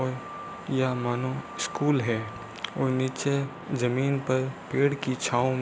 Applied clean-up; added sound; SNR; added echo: none; Wind chime; 19 dB; none.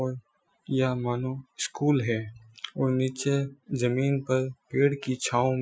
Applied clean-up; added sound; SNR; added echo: classical method Wiener filter.